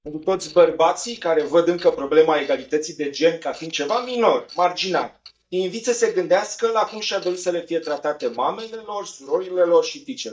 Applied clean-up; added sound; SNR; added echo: neural mask model DeepFilterNet 3.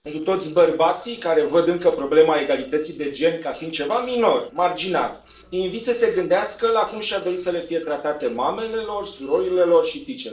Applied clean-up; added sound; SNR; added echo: neural separator model SepFormer DNS4.